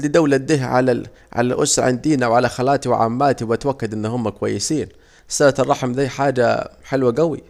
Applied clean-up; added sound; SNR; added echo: none; none; none; none.